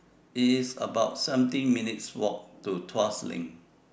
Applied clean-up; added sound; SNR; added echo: none; none; none; none.